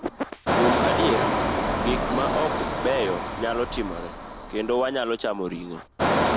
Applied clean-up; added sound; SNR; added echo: none; Engine; -2 dB; none.